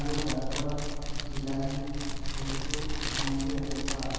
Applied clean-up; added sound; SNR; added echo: none; Fire; -4 dB; reverberation time 2.1 s.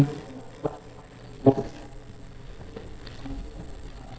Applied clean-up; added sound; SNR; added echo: neural mask model DeepFilterNet 3.